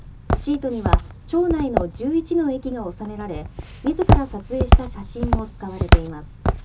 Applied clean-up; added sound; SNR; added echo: none; Walk, footsteps; -4 dB; reverberation time 0.2 s.